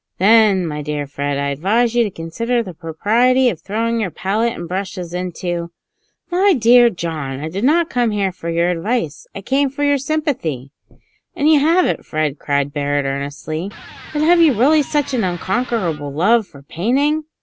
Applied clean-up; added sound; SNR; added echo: none; Electric guitar; 19 dB; none.